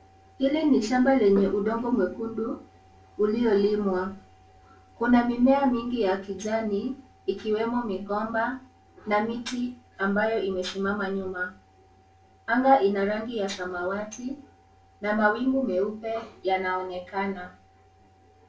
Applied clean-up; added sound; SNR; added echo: none; none; none; reverberation time 0.3 s.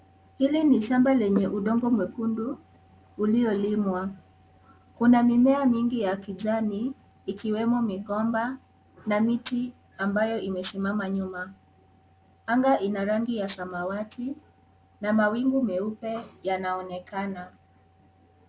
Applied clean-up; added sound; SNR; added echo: none; none; none; none.